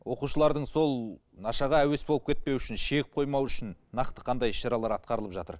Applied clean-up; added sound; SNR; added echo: none; none; none; none.